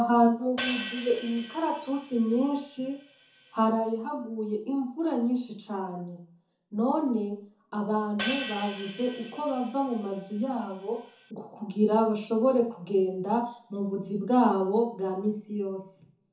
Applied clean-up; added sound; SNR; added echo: none; Hi-hat; 9 dB; reverberation time 0.6 s.